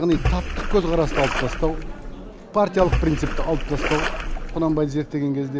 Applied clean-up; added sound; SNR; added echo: none; Splash, splatter; 2 dB; none.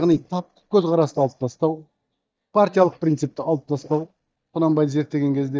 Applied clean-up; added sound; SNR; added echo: neural mask model DeepFilterNet 3.